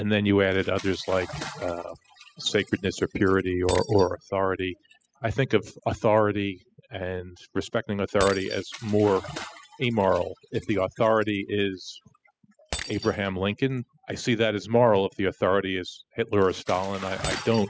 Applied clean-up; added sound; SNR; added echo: classical method spectral subtraction.